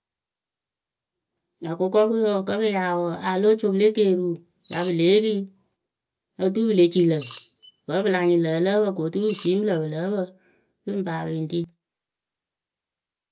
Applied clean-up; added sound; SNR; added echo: none; Rattle / Keys jangling; 4 dB; none.